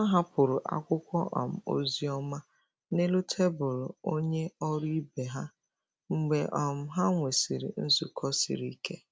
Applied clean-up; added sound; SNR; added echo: none; none; none; none.